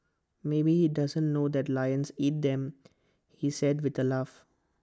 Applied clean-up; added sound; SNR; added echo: none; none; none; none.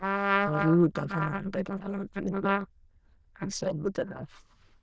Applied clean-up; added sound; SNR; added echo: neural diffusion model UNIVERSE++.